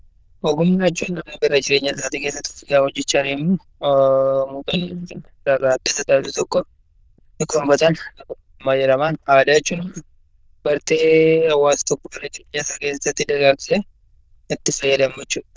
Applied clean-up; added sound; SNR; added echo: neural diffusion model UNIVERSE++.